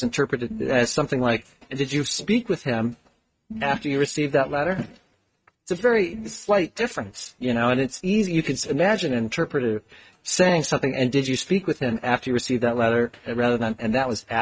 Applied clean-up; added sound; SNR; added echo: neural mask model RNNoise.